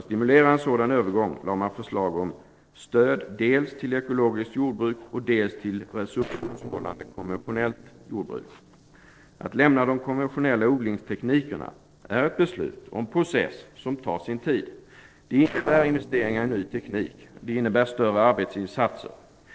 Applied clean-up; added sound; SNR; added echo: neural separator model SepFormer DNS4.